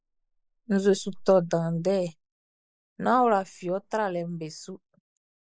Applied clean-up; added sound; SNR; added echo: neural mask model Resemble Enhance denoiser.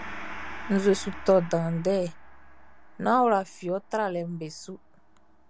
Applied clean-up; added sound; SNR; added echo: none; Gong; 13 dB; none.